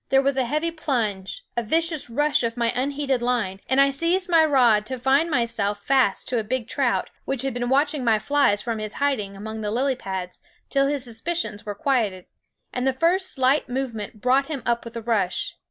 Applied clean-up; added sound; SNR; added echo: none; none; none; none.